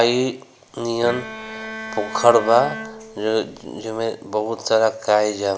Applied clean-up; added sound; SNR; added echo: none; Bowed string instrument; 13 dB; none.